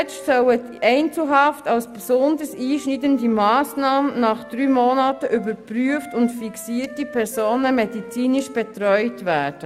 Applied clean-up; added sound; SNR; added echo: none; Wind instrument, woodwind instrument; 20 dB; none.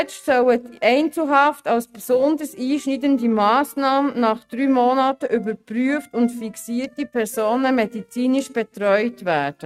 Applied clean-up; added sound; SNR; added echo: neural mask model RNNoise.